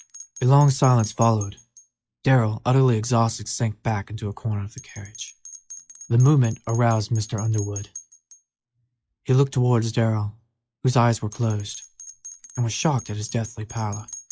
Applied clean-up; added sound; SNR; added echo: classical method log-MMSE.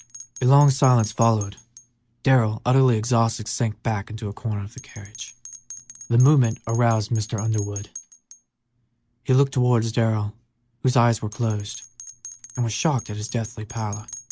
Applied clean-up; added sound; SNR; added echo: none; Bell; 20 dB; none.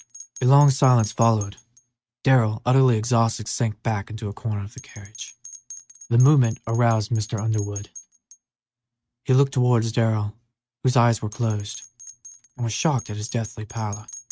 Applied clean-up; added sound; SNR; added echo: neural mask model RNNoise.